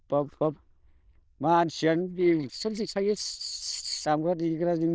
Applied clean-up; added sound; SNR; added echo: neural diffusion model UNIVERSE++.